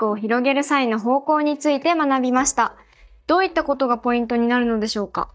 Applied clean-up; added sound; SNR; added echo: neural mask model DeepFilterNet 3.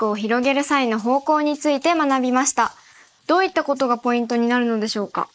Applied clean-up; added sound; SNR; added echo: neural mask model Resemble Enhance denoiser.